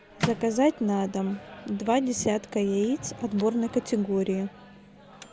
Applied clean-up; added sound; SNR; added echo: none; Microwave oven; 13 dB; none.